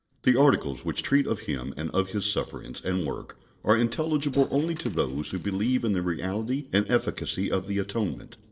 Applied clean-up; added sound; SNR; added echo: neural separator model SepFormer DNS4.